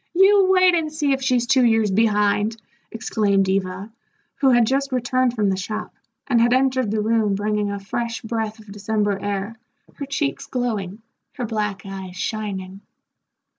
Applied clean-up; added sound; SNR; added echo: none; none; none; none.